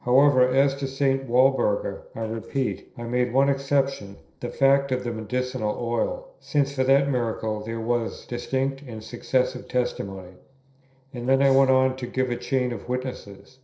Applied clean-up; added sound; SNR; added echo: neural separator model SepFormer DNS4.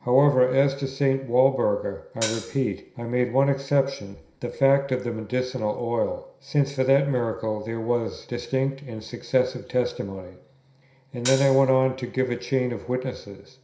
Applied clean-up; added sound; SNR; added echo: none; Hi-hat; 9 dB; reverberation time 0.5 s.